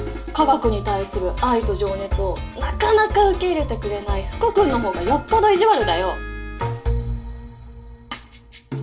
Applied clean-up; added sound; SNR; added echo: none; none; none; reverberation time 0.2 s.